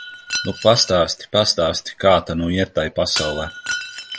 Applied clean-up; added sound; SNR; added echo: none; Shatter; 11 dB; none.